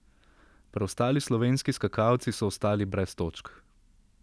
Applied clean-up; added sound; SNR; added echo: none; none; none; none.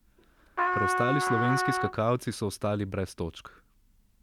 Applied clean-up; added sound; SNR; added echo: none; Trumpet; -2 dB; none.